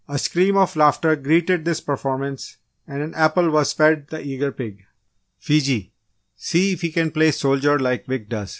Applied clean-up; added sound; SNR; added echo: none; none; none; none.